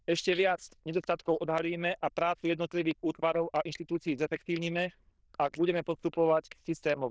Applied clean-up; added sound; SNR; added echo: neural diffusion model UNIVERSE++.